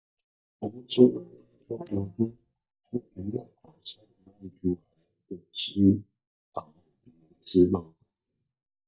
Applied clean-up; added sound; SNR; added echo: neural mask model DeepFilterNet 3.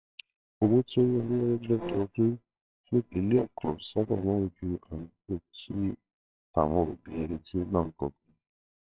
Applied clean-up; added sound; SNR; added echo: neural separator model SepFormer WHAMR!.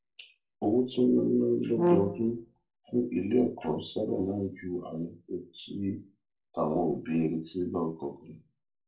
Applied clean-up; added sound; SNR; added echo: neural separator model SepFormer DNS4.